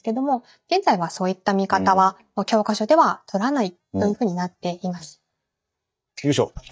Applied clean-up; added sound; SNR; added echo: neural mask model DeepFilterNet 3.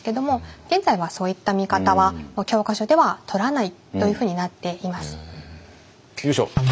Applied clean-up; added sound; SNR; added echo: none; none; none; none.